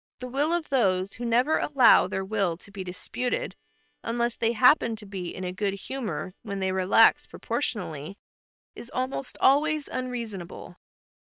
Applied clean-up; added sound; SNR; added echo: neural separator model SepFormer WHAM!.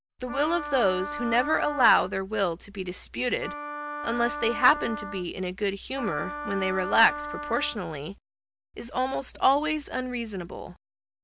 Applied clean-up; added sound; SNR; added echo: none; Wind instrument, woodwind instrument; 8 dB; none.